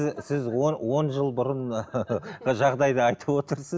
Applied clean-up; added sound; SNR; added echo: none; none; none; none.